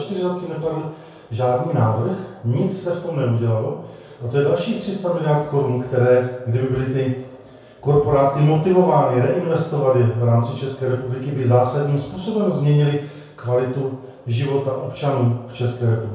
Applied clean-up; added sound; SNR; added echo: none; none; none; reverberation time 0.6 s.